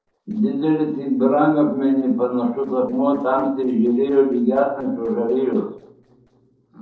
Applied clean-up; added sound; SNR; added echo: neural separator model SepFormer DNS4.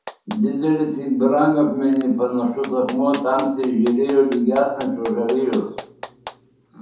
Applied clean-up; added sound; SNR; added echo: none; Clapping; 18 dB; reverberation time 2.6 s.